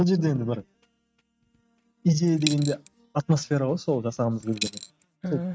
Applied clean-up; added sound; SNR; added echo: neural mask model RNNoise.